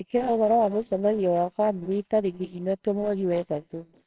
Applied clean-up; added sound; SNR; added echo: neural separator model SepFormer WHAMR!.